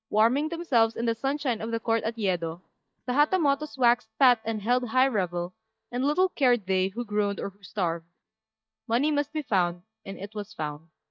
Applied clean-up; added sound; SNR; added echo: neural mask model DeepFilterNet 3.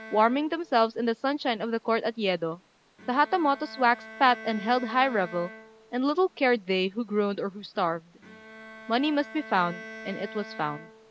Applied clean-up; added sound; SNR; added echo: none; Bowed string instrument; 18 dB; none.